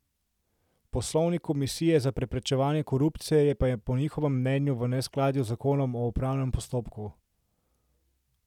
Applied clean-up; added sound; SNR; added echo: none; none; none; none.